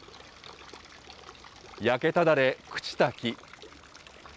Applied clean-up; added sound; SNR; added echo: none; none; none; none.